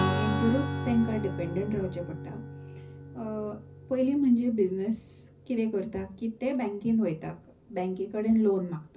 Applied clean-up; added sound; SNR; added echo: none; Strum; 7 dB; reverberation time 0.4 s.